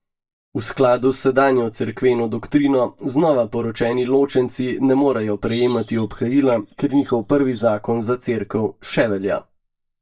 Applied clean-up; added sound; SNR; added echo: neural mask model DeepFilterNet 3.